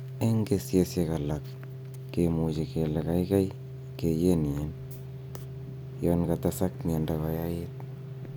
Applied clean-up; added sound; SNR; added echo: none; Organ; 11 dB; none.